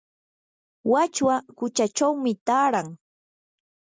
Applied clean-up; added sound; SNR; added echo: none; none; none; none.